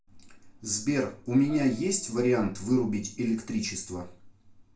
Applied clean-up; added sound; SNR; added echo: none; Plucked string instrument; 19 dB; reverberation time 0.3 s.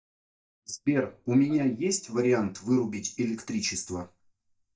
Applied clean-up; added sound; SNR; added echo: neural mask model DeepFilterNet 3.